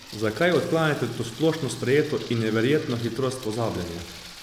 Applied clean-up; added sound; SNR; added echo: none; Sink (filling or washing) / Water tap, faucet; 17 dB; none.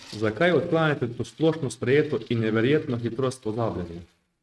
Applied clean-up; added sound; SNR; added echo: neural mask model RNNoise.